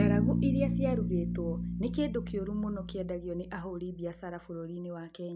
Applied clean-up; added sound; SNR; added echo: none; Bass guitar; -1 dB; none.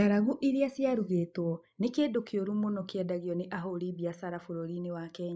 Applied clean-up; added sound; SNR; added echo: neural mask model Resemble Enhance denoiser.